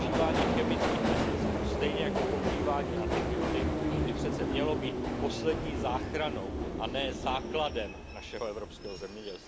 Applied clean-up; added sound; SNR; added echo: none; Subway, metro, underground; -4 dB; none.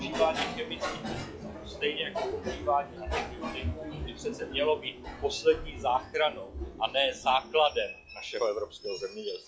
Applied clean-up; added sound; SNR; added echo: classical method log-MMSE.